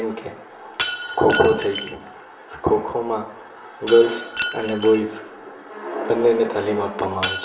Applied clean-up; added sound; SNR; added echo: none; Shatter; 8 dB; reverberation time 0.7 s.